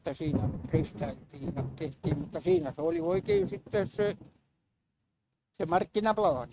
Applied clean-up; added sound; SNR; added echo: neural mask model RNNoise.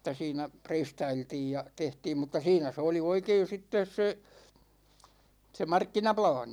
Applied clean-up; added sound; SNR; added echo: none; none; none; none.